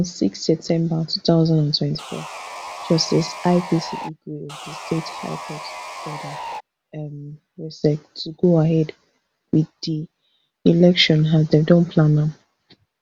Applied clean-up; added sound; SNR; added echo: none; Sawing; 12 dB; none.